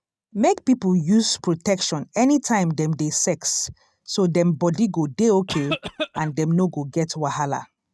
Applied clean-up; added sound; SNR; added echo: neural mask model RNNoise.